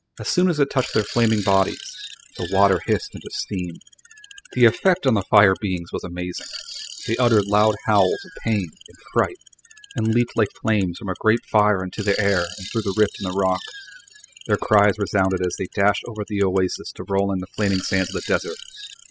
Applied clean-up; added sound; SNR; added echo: classical method spectral subtraction.